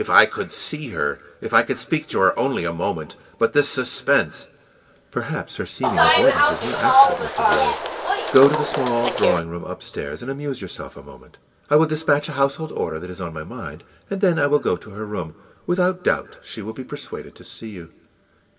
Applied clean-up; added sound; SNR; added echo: none; Bus; -5 dB; reverberation time 1.5 s.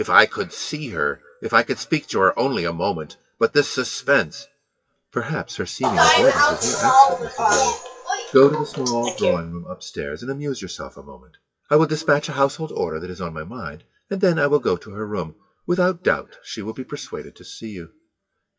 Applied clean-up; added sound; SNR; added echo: classical method WPE with log-MMSE.